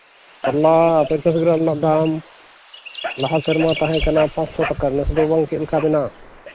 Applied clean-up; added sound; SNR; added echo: neural mask model Resemble Enhance denoiser.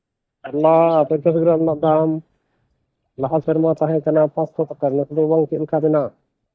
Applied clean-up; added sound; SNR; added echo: neural mask model DeepFilterNet 3.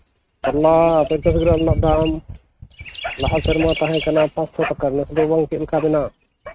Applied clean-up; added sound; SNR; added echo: neural mask model RNNoise.